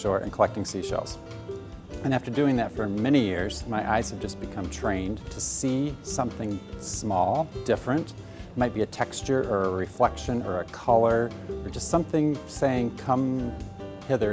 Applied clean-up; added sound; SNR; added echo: none; none; none; none.